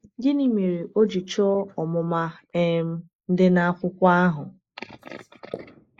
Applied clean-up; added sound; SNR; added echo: neural mask model Resemble Enhance denoiser.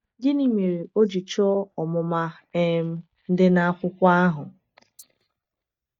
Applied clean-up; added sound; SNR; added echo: neural mask model DeepFilterNet 3.